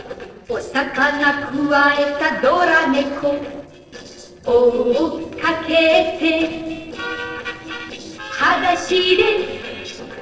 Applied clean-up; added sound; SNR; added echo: neural separator model SepFormer DNS4.